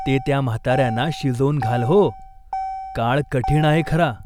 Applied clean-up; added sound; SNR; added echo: none; Motor vehicle (road); 11 dB; none.